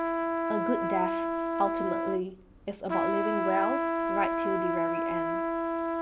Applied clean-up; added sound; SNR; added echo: none; Trumpet; -4 dB; none.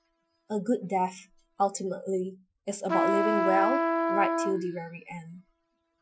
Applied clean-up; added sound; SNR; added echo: classical method Wiener filter.